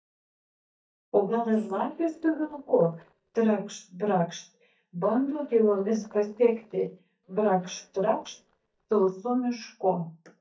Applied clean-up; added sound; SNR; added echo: neural mask model DeepFilterNet 3.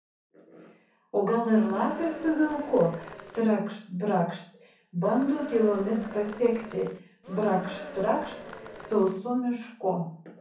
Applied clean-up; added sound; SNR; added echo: none; Cheering; 13 dB; reverberation time 0.6 s.